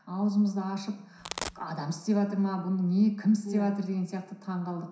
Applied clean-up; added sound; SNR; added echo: none; Domestic sounds, home sounds; 9 dB; reverberation time 0.7 s.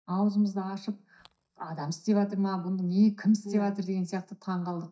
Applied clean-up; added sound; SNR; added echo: neural mask model DeepFilterNet 3.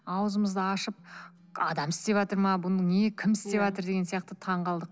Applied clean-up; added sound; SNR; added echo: none; none; none; none.